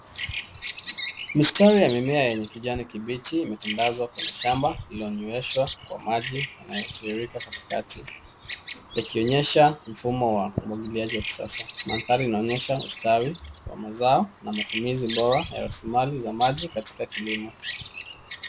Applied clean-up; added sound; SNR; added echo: none; Bird vocalization, bird call, bird song; 5 dB; none.